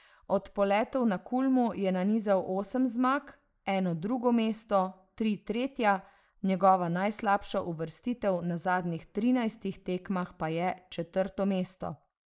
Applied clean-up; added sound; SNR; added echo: neural mask model Resemble Enhance denoiser.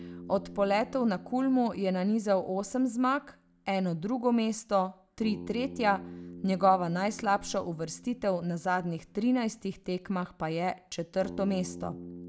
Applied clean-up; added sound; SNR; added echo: none; Bass guitar; 17 dB; none.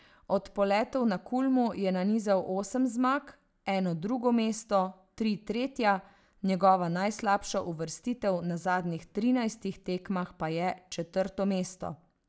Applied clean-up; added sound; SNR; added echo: none; none; none; none.